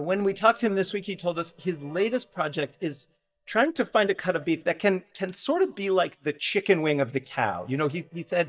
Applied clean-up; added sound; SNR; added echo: neural mask model DeepFilterNet 3.